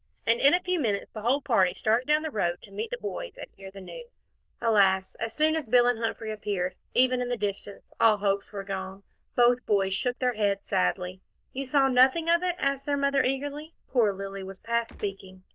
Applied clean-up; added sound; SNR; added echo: neural diffusion model UNIVERSE++.